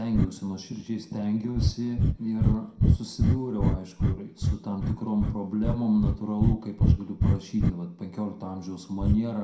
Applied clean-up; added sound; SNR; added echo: none; Breathing; -3 dB; reverberation time 0.5 s.